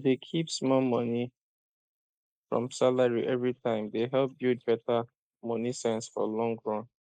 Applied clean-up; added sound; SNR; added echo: neural mask model Resemble Enhance denoiser.